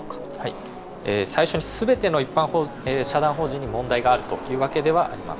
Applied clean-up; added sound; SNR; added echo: none; Growling + Car passing by / Race car, auto racing; 13 dB; none.